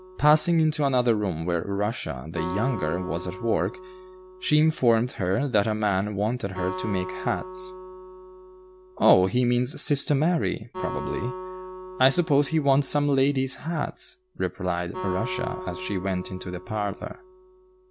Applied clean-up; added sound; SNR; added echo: none; Acoustic guitar; 13 dB; none.